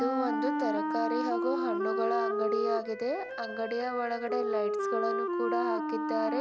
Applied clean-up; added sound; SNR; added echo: none; Wind instrument, woodwind instrument; -2 dB; none.